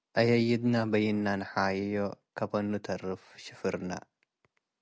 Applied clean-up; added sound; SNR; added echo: none; none; none; none.